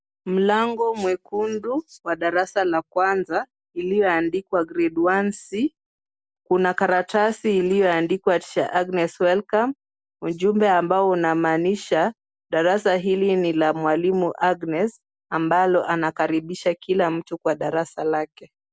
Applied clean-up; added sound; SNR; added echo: none; none; none; none.